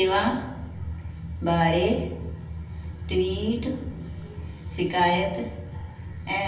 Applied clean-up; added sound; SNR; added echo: none; none; none; reverberation time 0.2 s.